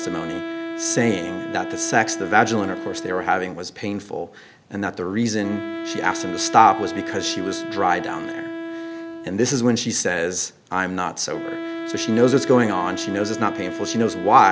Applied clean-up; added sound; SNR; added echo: none; Wind instrument, woodwind instrument; 9 dB; none.